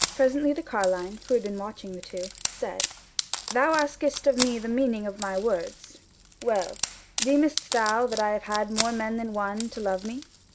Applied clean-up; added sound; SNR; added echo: none; Wood; 9 dB; none.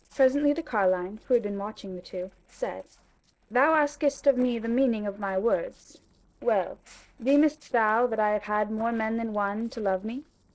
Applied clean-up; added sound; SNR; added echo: neural separator model SepFormer DNS4.